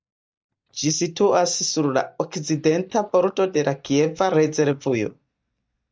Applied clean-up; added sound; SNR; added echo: neural mask model DeepFilterNet 3.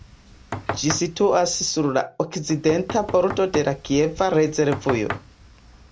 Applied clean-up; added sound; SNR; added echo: none; Knock; 12 dB; none.